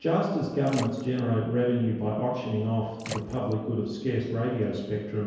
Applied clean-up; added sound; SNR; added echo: none; Splash, splatter; 18 dB; reverberation time 1.2 s.